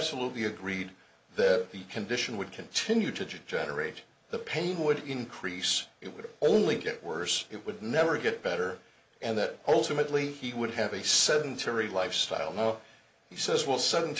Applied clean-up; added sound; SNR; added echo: none; none; none; none.